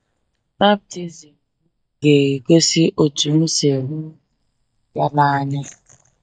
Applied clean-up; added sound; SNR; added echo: neural mask model DeepFilterNet 3.